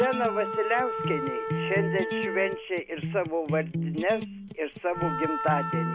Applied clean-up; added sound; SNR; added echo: none; Wind instrument, woodwind instrument + Electric guitar; 2 dB; none.